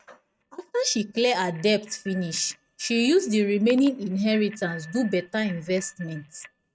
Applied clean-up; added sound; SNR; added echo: neural mask model RNNoise.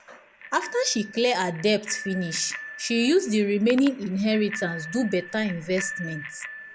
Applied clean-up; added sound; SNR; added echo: none; Bicycle bell; 13 dB; none.